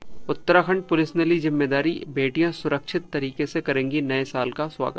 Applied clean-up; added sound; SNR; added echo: neural separator model SepFormer DNS4.